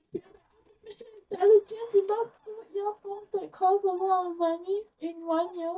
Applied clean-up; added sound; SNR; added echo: neural mask model DeepFilterNet 3.